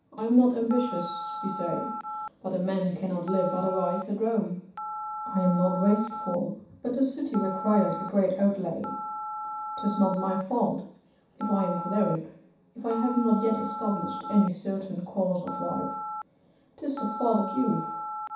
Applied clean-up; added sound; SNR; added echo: none; Telephone; 9 dB; reverberation time 0.7 s.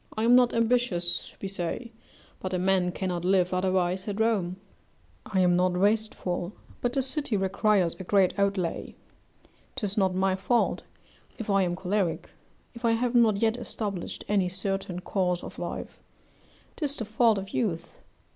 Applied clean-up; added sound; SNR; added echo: none; none; none; none.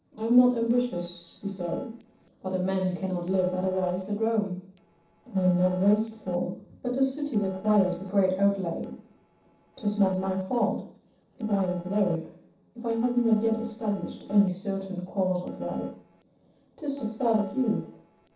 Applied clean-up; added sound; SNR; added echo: neural separator model SepFormer DNS4.